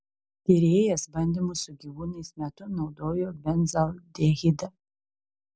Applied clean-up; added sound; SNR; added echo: none; none; none; none.